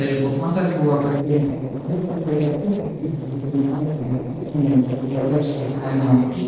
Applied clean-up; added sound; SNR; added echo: neural separator model SepFormer DNS4.